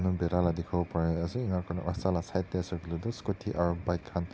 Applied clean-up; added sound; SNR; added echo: none; none; none; none.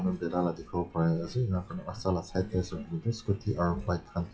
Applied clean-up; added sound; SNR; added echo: classical method WPE with log-MMSE.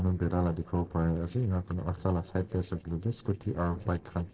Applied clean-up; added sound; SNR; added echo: neural separator model SepFormer DNS4.